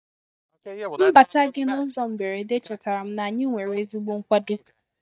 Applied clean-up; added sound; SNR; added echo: neural mask model DeepFilterNet 3.